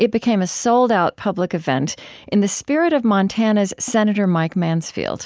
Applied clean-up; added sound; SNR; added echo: none; none; none; none.